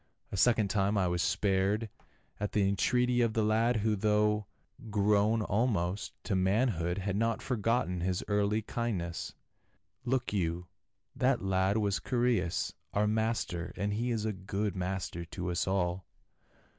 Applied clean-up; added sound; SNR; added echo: none; none; none; none.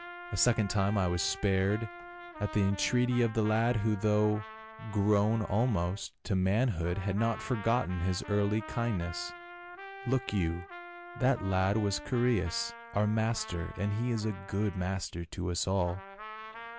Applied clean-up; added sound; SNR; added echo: none; Trumpet; 15 dB; none.